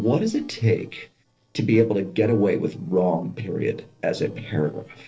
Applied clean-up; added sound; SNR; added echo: neural separator model SepFormer DNS4.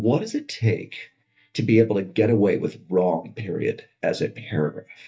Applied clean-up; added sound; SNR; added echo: neural mask model DeepFilterNet 3.